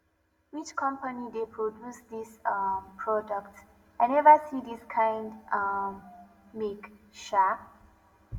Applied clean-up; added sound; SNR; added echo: none; none; none; reverberation time 0.7 s.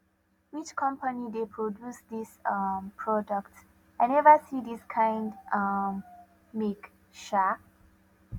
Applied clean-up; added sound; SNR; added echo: none; none; none; none.